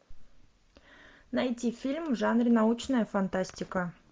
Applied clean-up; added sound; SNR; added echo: none; none; none; none.